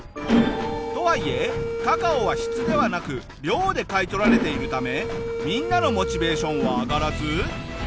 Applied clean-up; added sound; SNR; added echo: none; Mechanisms; 2 dB; none.